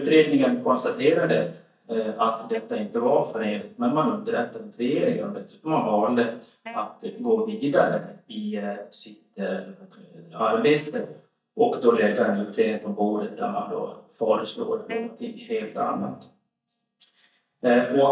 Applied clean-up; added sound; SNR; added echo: neural mask model DeepFilterNet 3.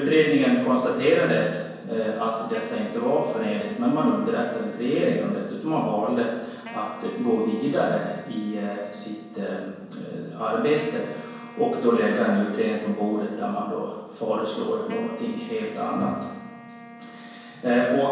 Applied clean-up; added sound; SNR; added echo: none; Wind instrument, woodwind instrument; 19 dB; reverberation time 1.0 s.